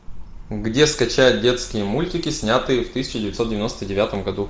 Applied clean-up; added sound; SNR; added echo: none; none; none; none.